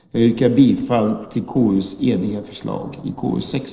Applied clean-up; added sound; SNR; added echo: neural separator model SepFormer DNS4.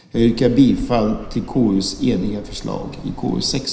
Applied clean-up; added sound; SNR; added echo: none; Bird vocalization, bird call, bird song; 14 dB; reverberation time 0.9 s.